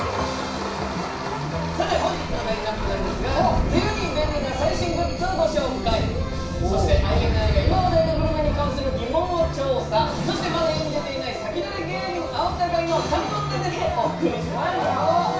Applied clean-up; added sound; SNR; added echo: none; Thunder; 5 dB; reverberation time 0.6 s.